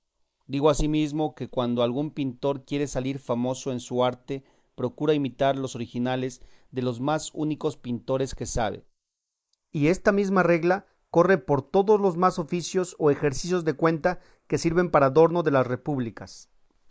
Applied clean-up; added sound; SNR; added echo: neural mask model Resemble Enhance denoiser.